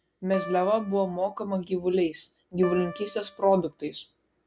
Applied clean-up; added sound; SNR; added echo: none; Piano; 14 dB; none.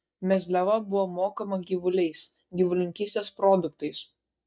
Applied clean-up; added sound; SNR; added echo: neural mask model DeepFilterNet 3.